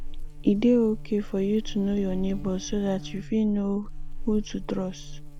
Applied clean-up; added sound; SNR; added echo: none; Buzz; 8 dB; none.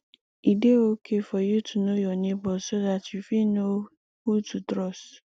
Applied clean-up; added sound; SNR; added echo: none; none; none; none.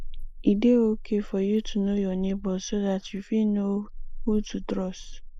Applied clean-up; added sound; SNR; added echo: neural mask model Resemble Enhance denoiser.